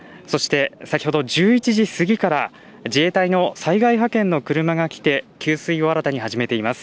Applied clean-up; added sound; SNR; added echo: none; none; none; none.